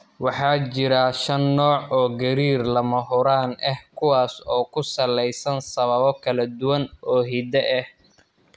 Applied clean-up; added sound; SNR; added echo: none; none; none; none.